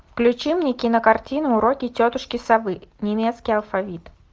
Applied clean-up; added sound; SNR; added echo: none; none; none; none.